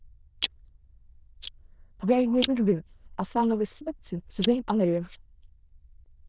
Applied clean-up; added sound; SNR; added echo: neural diffusion model UNIVERSE++.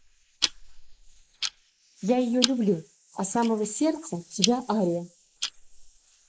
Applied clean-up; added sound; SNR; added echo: neural mask model Resemble Enhance denoiser.